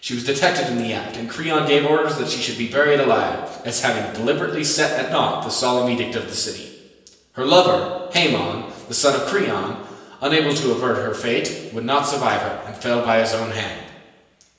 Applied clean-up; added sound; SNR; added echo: none; none; none; reverberation time 1.0 s.